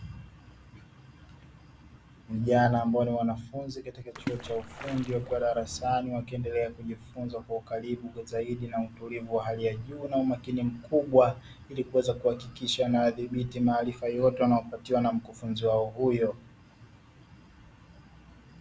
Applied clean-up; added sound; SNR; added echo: none; Splash, splatter; 12 dB; none.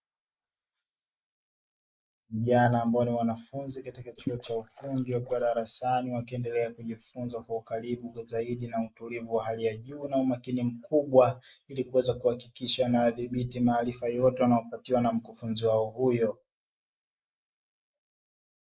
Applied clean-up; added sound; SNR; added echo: neural mask model Resemble Enhance denoiser.